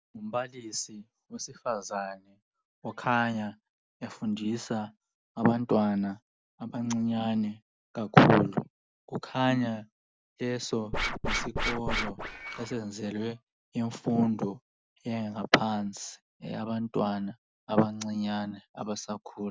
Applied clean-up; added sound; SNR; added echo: none; Scratching (performance technique); 2 dB; none.